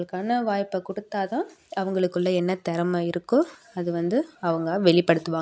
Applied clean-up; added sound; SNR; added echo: none; none; none; none.